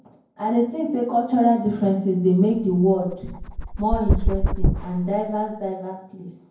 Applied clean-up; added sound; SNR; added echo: none; Dog; 1 dB; reverberation time 0.9 s.